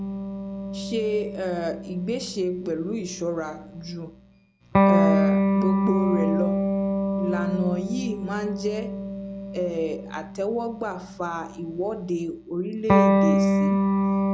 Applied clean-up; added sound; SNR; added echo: none; Electric guitar; -5 dB; none.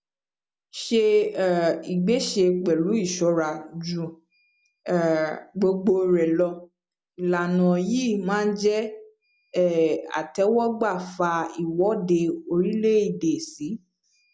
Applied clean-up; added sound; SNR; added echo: none; none; none; none.